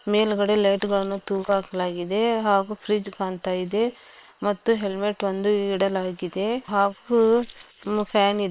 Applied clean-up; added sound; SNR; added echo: neural separator model SepFormer WHAM!.